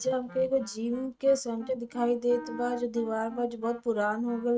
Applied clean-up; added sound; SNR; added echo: neural mask model RNNoise.